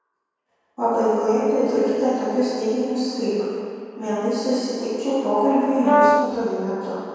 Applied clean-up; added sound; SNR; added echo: none; Brass instrument; -3 dB; reverberation time 2.2 s.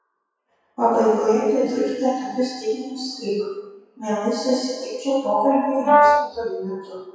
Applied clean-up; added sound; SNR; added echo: classical method WPE with log-MMSE.